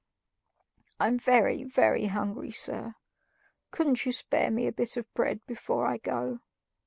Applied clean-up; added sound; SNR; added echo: none; none; none; none.